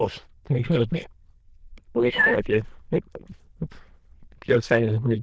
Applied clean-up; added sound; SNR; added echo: neural diffusion model UNIVERSE++.